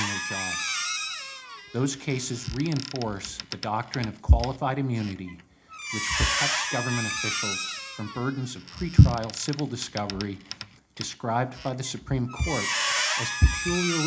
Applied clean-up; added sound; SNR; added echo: none; Squeak; 5 dB; reverberation time 0.4 s.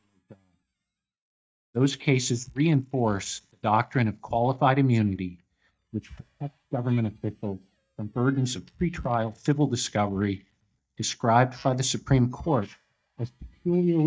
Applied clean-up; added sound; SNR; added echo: neural mask model DeepFilterNet 3.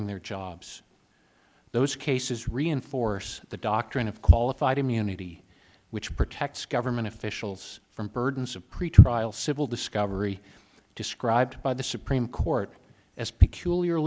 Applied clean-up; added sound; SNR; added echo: none; none; none; none.